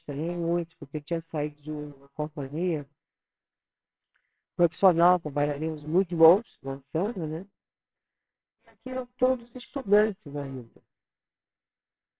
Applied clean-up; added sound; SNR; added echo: neural separator model SepFormer WHAMR!.